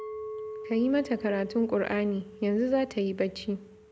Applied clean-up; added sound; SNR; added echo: none; Chink, clink; 14 dB; none.